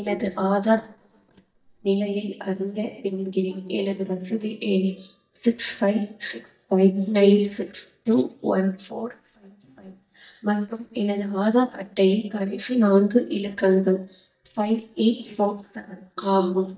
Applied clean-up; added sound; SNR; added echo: neural mask model DeepFilterNet 3.